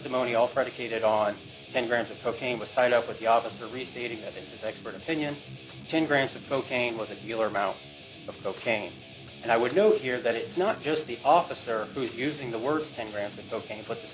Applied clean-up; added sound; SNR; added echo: none; Guitar; 14 dB; none.